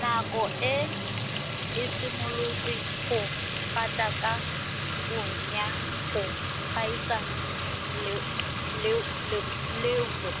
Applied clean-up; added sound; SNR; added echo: none; Fill (with liquid) / Trickle, dribble / Sink (filling or washing); -1 dB; none.